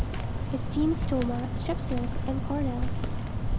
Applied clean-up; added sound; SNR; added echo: none; Walk, footsteps + Mechanical fan; -3 dB; none.